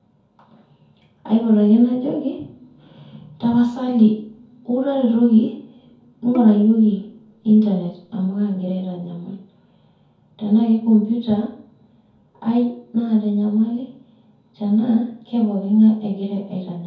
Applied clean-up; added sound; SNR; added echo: none; Bowed string instrument; 19 dB; reverberation time 0.6 s.